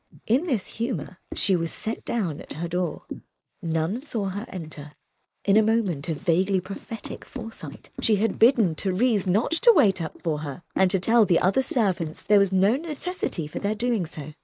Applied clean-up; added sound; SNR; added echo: neural mask model Resemble Enhance denoiser.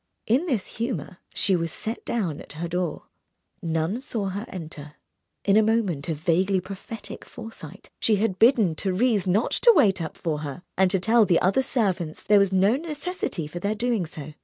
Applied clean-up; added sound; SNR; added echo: none; none; none; none.